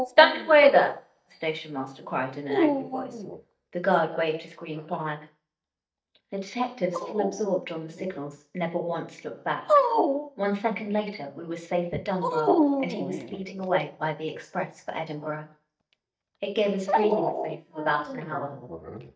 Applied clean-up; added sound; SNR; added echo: neural mask model DeepFilterNet 3.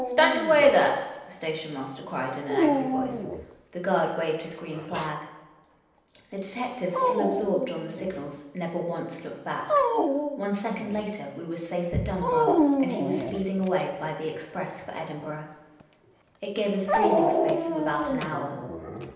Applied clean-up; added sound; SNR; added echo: none; Dog; 0 dB; reverberation time 0.9 s.